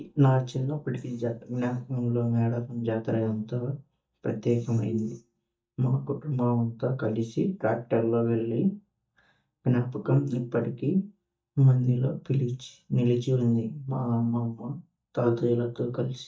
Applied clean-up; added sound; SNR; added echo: neural mask model DeepFilterNet 3.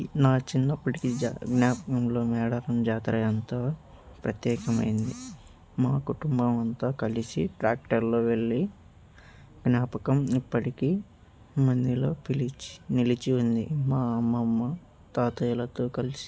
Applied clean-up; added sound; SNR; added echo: none; none; none; none.